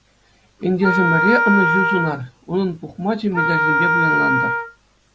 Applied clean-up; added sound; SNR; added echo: none; Wind instrument, woodwind instrument; -2 dB; none.